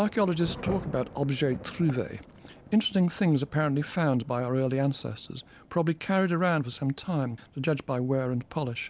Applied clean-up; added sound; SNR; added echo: none; Thunder / Rain; 16 dB; none.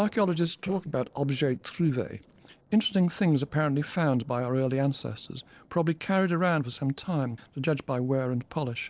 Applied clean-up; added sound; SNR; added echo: neural separator model SepFormer DNS4.